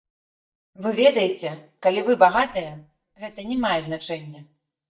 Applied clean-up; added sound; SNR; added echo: neural mask model DeepFilterNet 3.